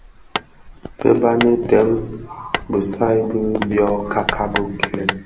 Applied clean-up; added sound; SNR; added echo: none; Hammer; 9 dB; none.